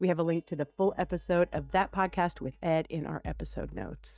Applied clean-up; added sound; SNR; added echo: neural mask model DeepFilterNet 3.